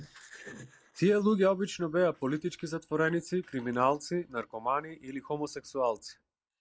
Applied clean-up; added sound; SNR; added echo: neural mask model Resemble Enhance denoiser.